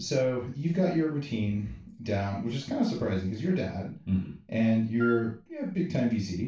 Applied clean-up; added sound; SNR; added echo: none; Wind instrument, woodwind instrument; 10 dB; reverberation time 0.3 s.